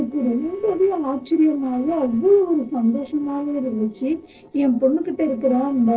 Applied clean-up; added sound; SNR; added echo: neural separator model SepFormer DNS4.